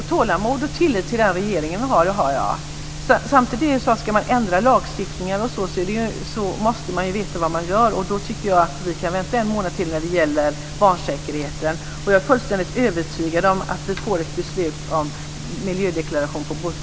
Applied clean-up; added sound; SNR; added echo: none; none; none; none.